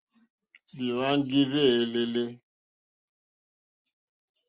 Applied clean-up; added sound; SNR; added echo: none; none; none; none.